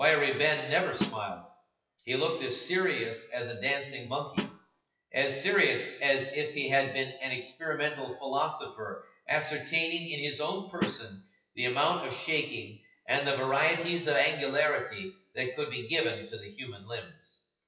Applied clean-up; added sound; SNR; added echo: classical method WPE with log-MMSE.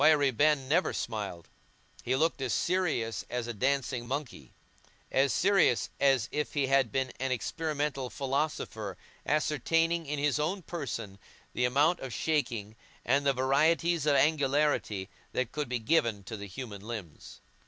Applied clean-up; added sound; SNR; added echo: none; none; none; none.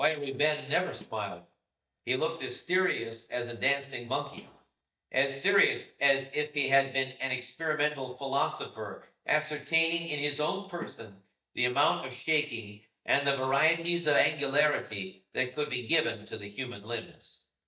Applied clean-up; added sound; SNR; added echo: neural mask model DeepFilterNet 3.